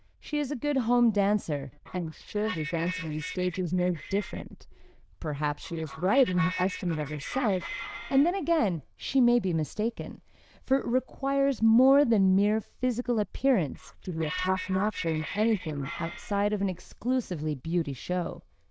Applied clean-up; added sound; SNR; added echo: neural diffusion model UNIVERSE++.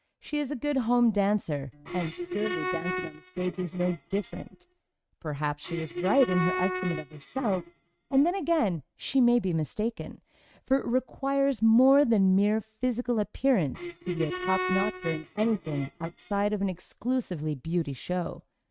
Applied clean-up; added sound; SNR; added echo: neural mask model RNNoise.